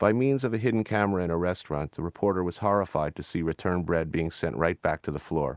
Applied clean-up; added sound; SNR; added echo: none; none; none; none.